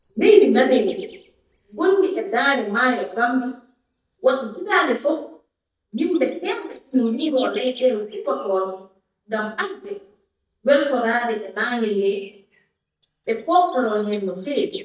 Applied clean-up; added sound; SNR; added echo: neural mask model DeepFilterNet 3.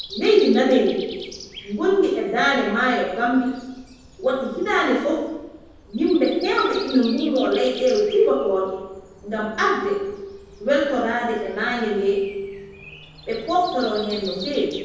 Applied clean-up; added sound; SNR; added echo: none; Breathing; 18 dB; reverberation time 1.1 s.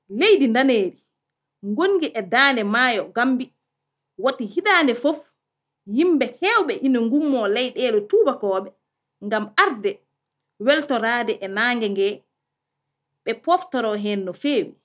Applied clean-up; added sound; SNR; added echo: none; none; none; none.